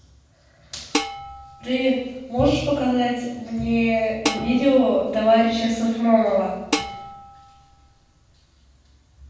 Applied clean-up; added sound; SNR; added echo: none; Dishes, pots, and pans; 10 dB; reverberation time 1.2 s.